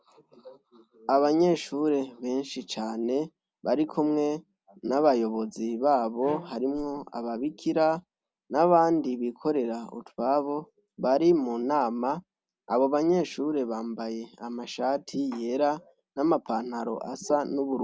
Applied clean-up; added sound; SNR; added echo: none; Whoosh, swoosh, swish + Bowed string instrument; 17 dB; none.